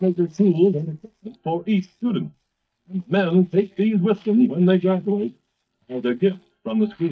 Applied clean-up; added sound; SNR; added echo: neural mask model DeepFilterNet 3.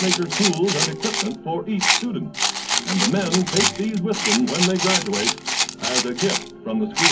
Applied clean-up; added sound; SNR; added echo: none; Rattle; 0 dB; reverberation time 0.3 s.